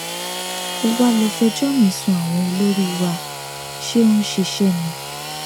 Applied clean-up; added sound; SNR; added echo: none; Sawing / Engine; 9 dB; none.